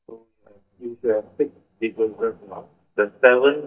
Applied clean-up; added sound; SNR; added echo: neural mask model DeepFilterNet 3.